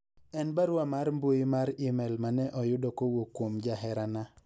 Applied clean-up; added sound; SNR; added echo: none; none; none; none.